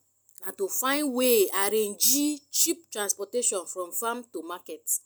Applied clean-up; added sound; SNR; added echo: none; none; none; none.